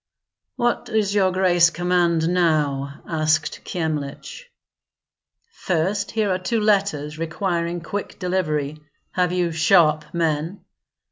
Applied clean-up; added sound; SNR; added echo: none; none; none; none.